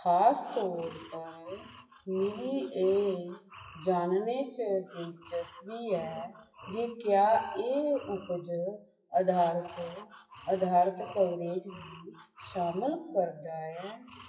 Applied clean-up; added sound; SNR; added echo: classical method WPE with log-MMSE.